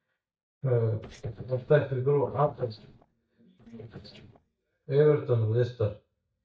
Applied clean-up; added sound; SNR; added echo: neural mask model DeepFilterNet 3.